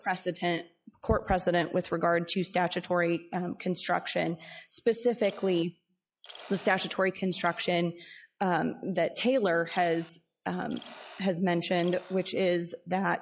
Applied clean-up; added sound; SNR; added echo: classical method log-MMSE.